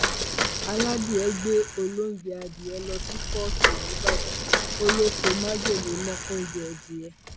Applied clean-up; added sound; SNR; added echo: none; Bicycle; -1 dB; none.